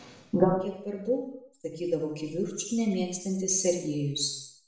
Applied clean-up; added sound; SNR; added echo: none; none; none; reverberation time 0.7 s.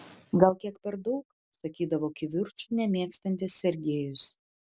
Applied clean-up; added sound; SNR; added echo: none; none; none; none.